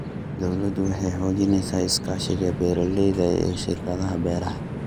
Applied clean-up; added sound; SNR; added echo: none; Train; 7 dB; none.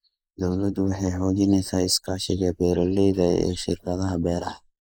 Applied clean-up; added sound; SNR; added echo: neural mask model Resemble Enhance denoiser.